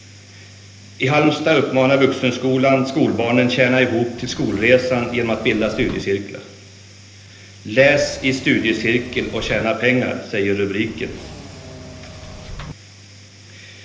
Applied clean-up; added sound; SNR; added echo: none; Engine / Mechanisms; 16 dB; reverberation time 0.8 s.